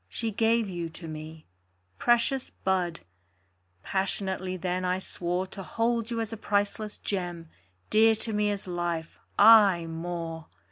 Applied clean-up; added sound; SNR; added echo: none; none; none; none.